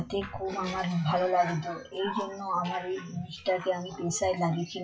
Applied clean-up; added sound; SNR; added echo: classical method WPE with log-MMSE.